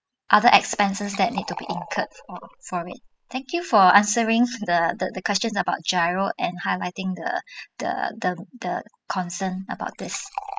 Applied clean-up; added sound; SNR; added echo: classical method spectral subtraction.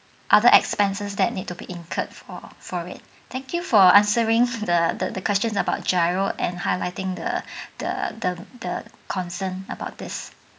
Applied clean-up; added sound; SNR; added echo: none; none; none; none.